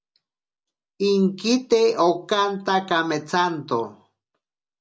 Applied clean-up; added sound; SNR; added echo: none; none; none; none.